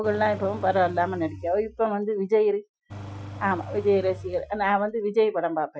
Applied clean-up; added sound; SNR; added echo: classical method Wiener filter.